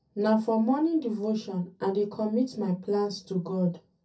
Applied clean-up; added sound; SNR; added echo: none; none; none; reverberation time 0.3 s.